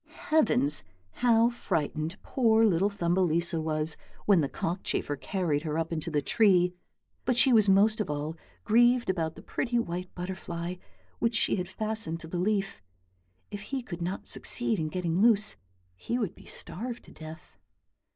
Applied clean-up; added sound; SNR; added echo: neural mask model Resemble Enhance denoiser.